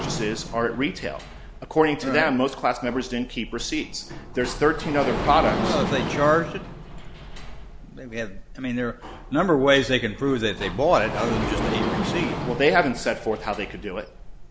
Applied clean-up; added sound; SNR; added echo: none; Sliding door; 7 dB; none.